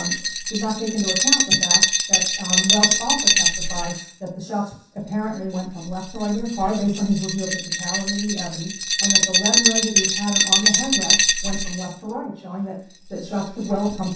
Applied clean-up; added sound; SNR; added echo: none; Glass; -4 dB; reverberation time 0.7 s.